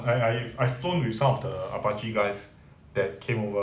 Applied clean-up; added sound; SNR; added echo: none; none; none; none.